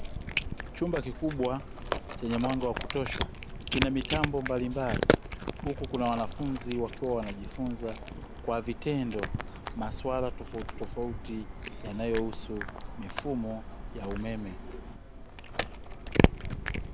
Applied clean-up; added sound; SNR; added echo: none; Cat; 0 dB; none.